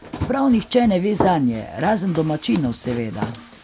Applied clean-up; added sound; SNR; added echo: none; Run; 10 dB; none.